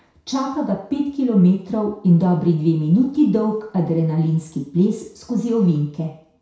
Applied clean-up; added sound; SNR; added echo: none; none; none; reverberation time 0.6 s.